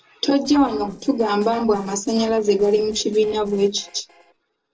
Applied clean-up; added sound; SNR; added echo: neural separator model SepFormer DNS4.